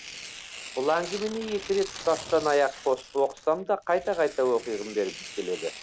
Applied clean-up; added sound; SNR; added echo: none; Tearing; 14 dB; none.